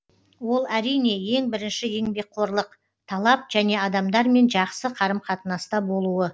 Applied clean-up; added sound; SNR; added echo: none; none; none; none.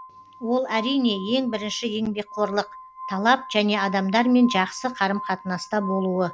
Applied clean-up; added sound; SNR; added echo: none; Glass; 15 dB; none.